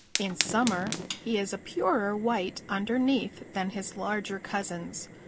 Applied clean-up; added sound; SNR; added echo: none; Fire; 9 dB; none.